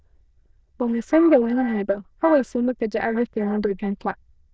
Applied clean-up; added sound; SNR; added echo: neural diffusion model UNIVERSE++.